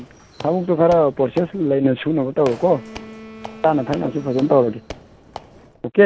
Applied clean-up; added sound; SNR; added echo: none; Squeak / Walk, footsteps + Wind instrument, woodwind instrument; 18 dB; none.